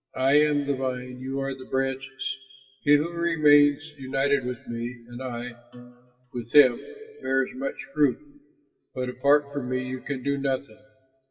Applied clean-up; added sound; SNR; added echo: classical method WPE with log-MMSE.